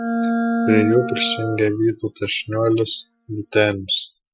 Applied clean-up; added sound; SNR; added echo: classical method Wiener filter.